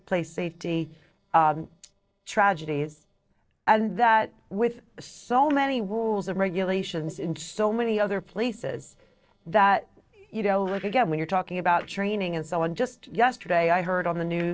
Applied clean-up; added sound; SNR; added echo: neural separator model SepFormer DNS4.